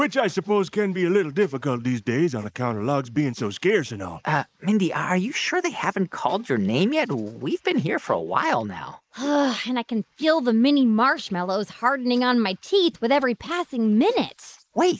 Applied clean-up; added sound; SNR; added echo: neural mask model Resemble Enhance denoiser.